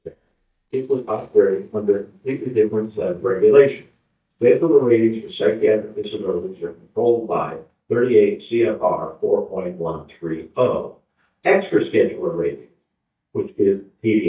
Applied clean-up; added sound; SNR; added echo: neural mask model DeepFilterNet 3.